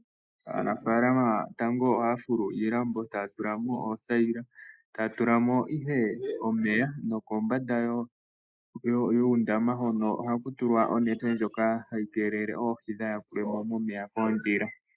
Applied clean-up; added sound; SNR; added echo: neural mask model Resemble Enhance denoiser.